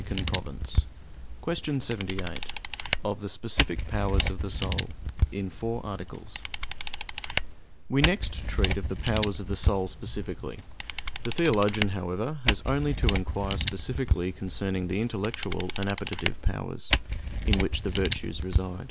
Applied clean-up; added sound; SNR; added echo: none; Camera; -2 dB; none.